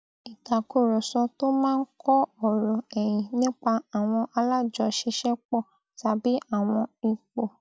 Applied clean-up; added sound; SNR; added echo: none; none; none; none.